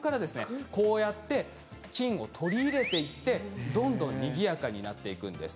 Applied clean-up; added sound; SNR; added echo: none; none; none; none.